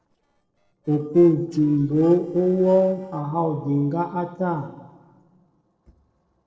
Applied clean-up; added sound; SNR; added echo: neural separator model SepFormer DNS4.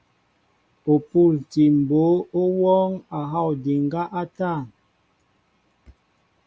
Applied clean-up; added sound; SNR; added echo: none; none; none; none.